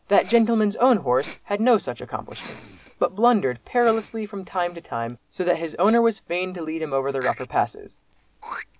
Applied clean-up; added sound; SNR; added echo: none; Respiratory sounds; 18 dB; none.